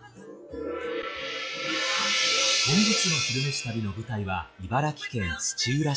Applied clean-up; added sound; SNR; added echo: classical method log-MMSE.